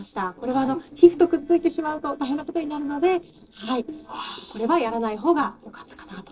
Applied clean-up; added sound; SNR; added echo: neural separator model SepFormer DNS4.